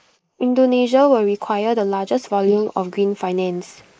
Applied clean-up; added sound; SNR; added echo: neural mask model Resemble Enhance denoiser.